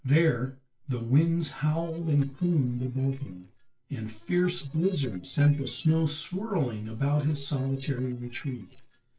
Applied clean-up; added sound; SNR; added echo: neural separator model SepFormer DNS4.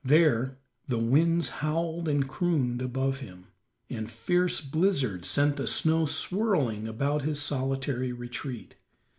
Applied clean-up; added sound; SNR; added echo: none; none; none; none.